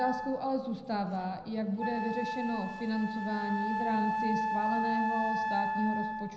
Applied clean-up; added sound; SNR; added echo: none; Wind instrument, woodwind instrument; 1 dB; reverberation time 0.7 s.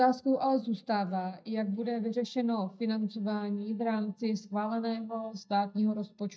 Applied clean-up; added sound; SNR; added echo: neural mask model DeepFilterNet 3.